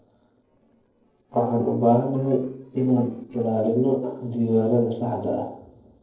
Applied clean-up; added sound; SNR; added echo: neural separator model SepFormer DNS4.